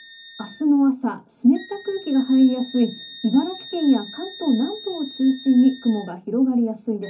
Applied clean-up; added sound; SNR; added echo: none; Wind instrument, woodwind instrument; 19 dB; reverberation time 0.3 s.